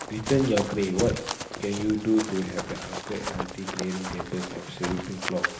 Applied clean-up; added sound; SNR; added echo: none; Run; 6 dB; reverberation time 1.1 s.